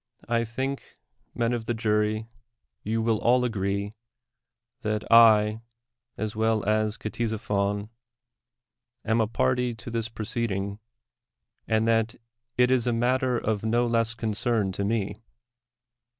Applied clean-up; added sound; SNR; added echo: none; none; none; none.